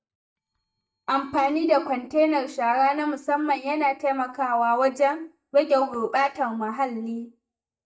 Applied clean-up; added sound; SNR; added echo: neural mask model DeepFilterNet 3.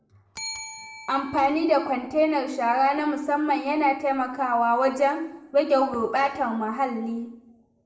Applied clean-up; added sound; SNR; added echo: none; Bell; 18 dB; reverberation time 0.6 s.